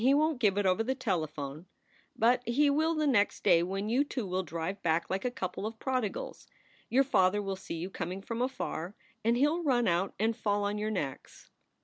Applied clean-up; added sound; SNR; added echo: none; none; none; none.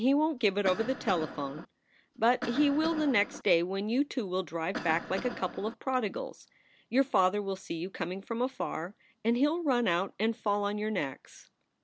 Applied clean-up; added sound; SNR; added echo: none; Cough; 10 dB; none.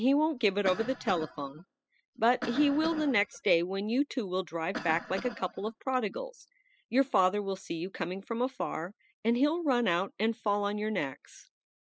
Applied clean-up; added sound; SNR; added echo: classical method spectral subtraction.